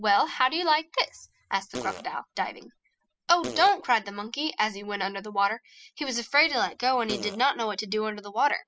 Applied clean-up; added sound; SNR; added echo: classical method spectral subtraction.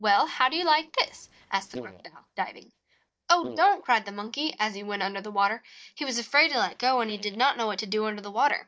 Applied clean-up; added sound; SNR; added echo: neural mask model DeepFilterNet 3.